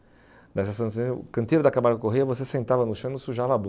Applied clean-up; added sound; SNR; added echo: none; none; none; none.